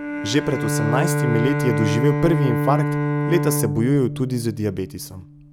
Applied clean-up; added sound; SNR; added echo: none; Bowed string instrument; 1 dB; none.